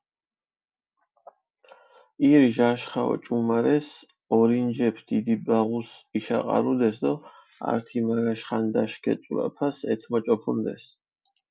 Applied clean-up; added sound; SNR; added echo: none; none; none; none.